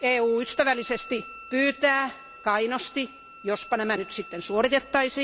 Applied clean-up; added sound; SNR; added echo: none; Wind instrument, woodwind instrument; 19 dB; none.